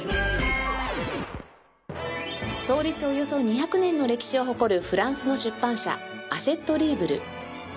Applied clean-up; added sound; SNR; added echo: none; none; none; none.